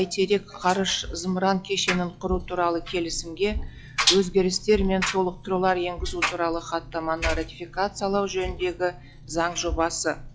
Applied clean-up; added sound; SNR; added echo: classical method log-MMSE.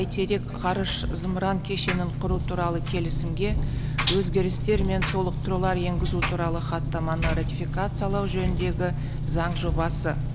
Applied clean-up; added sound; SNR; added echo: none; Engine; -1 dB; none.